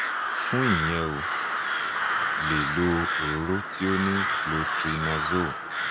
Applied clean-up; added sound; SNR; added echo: none; Crow; -2 dB; none.